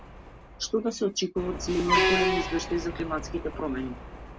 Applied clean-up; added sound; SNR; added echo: none; Truck; 1 dB; none.